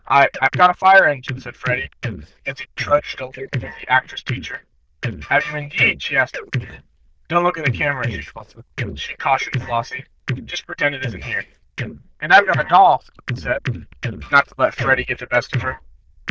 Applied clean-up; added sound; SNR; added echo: neural diffusion model UNIVERSE++.